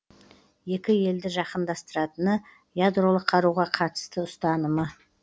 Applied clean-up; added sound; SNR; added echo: none; none; none; none.